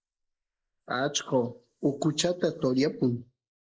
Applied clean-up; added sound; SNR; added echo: neural mask model Resemble Enhance denoiser.